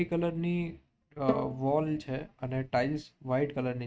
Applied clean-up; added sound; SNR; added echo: neural mask model RNNoise.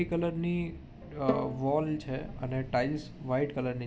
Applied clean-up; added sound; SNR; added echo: none; Bowed string instrument; 9 dB; none.